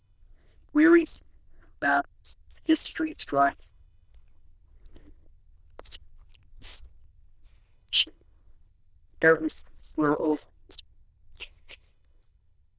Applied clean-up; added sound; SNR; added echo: neural diffusion model UNIVERSE++.